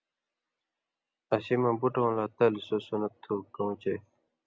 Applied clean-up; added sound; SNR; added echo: none; none; none; none.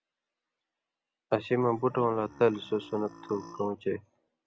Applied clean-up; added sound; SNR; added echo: none; Burping, eructation; 19 dB; none.